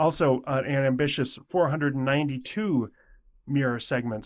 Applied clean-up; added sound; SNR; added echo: neural mask model Resemble Enhance denoiser.